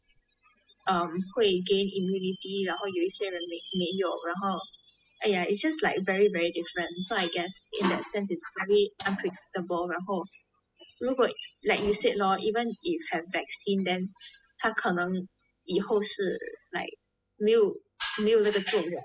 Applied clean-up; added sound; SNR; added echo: classical method spectral subtraction.